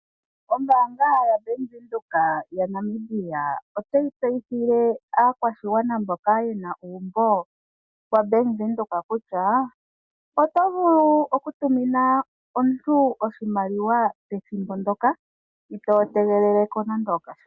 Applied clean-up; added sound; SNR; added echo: none; none; none; none.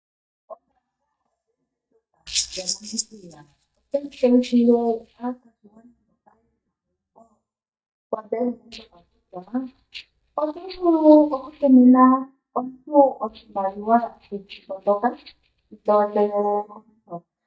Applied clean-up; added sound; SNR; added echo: neural mask model DeepFilterNet 3.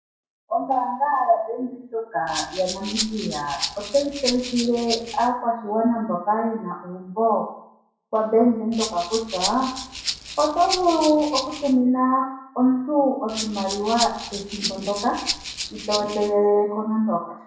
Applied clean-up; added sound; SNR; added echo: none; Rattle (instrument); 8 dB; reverberation time 0.6 s.